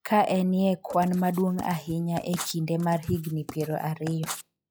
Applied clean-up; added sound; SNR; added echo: classical method log-MMSE.